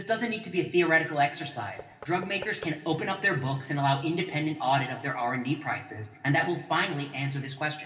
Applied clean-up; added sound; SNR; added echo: none; Knock / Wood; 19 dB; reverberation time 1.9 s.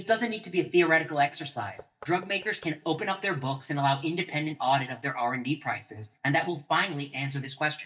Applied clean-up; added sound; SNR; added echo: neural mask model DeepFilterNet 3.